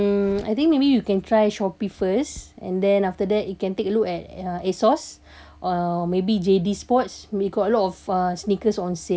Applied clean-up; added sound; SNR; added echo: none; none; none; none.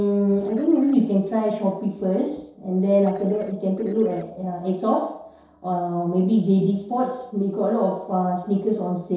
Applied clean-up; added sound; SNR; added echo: neural separator model SepFormer DNS4.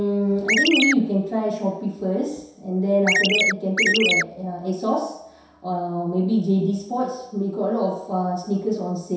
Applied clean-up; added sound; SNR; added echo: none; Chirp, tweet; -4 dB; reverberation time 0.7 s.